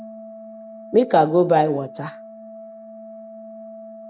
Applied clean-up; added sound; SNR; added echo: none; Organ; 16 dB; none.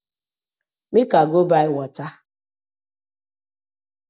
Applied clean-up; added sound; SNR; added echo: none; none; none; none.